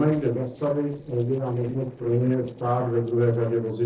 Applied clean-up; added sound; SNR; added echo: neural separator model SepFormer DNS4.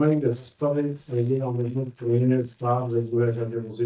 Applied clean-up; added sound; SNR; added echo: neural mask model DeepFilterNet 3.